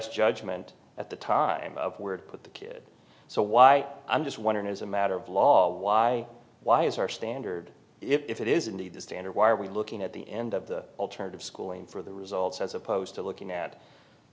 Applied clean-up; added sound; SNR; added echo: none; none; none; none.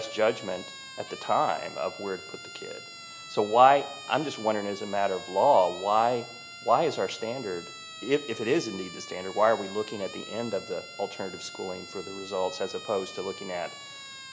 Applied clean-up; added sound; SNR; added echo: none; Siren; 15 dB; none.